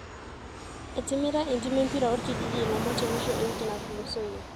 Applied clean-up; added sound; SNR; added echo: none; Fixed-wing aircraft, airplane; 4 dB; none.